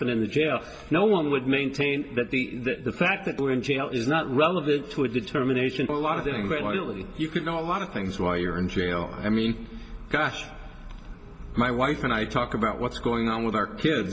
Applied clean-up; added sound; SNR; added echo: none; Bowed string instrument; 18 dB; reverberation time 0.3 s.